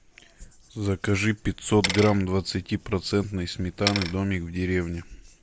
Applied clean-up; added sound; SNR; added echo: none; Bicycle; 9 dB; none.